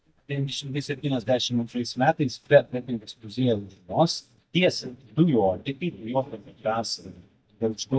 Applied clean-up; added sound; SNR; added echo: neural mask model DeepFilterNet 3.